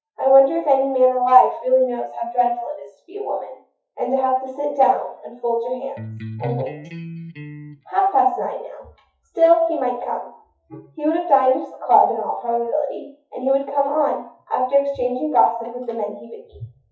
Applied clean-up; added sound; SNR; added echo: classical method WPE with log-MMSE.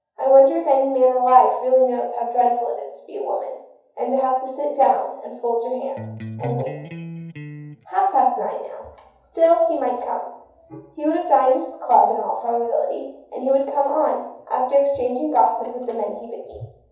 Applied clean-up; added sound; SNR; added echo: none; Electric guitar; 11 dB; reverberation time 0.8 s.